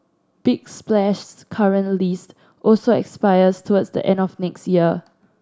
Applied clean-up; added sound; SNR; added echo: none; none; none; none.